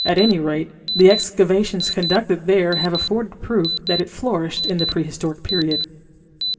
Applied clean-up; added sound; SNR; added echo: none; Alarm; 8 dB; reverberation time 2.7 s.